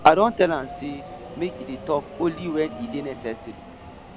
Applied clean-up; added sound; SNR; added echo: none; Subway, metro, underground; 14 dB; none.